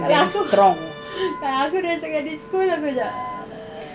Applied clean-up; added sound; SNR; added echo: none; Wind instrument, woodwind instrument + Accordion; 14 dB; none.